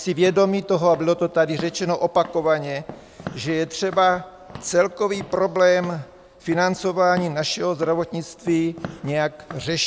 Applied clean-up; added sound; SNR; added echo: none; Walk, footsteps / Siren; 19 dB; none.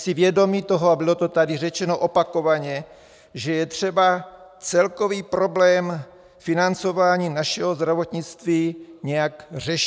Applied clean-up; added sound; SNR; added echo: none; none; none; none.